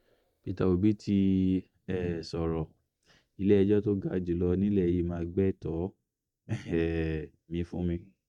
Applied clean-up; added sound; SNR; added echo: neural mask model DeepFilterNet 3.